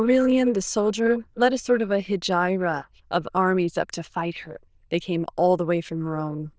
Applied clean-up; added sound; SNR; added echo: neural diffusion model UNIVERSE++.